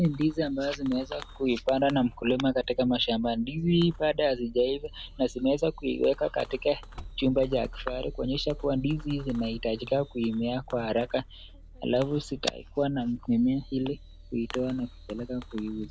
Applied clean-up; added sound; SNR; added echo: none; Fireworks; 16 dB; none.